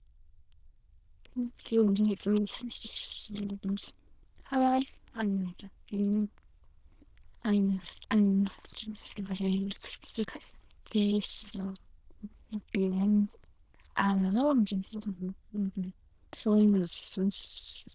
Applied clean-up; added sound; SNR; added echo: neural diffusion model UNIVERSE++.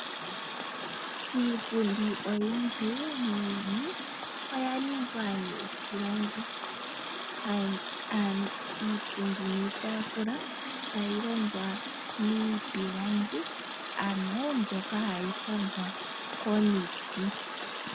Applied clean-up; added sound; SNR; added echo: none; Water tap, faucet; 3 dB; none.